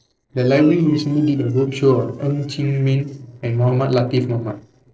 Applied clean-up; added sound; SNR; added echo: neural separator model SepFormer DNS4.